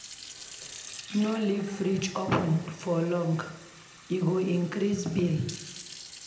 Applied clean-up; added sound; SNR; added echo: none; Fill (with liquid) / Sink (filling or washing); 16 dB; reverberation time 0.7 s.